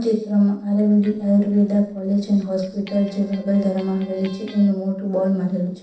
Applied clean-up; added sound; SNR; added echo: neural separator model SepFormer DNS4.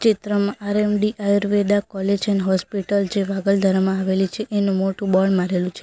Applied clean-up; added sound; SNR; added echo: none; none; none; none.